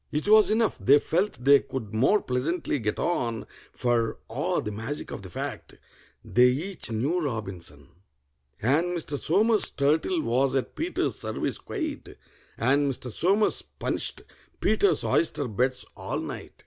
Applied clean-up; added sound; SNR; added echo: none; none; none; none.